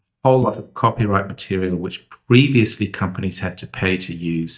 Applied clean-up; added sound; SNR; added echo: neural mask model DeepFilterNet 3.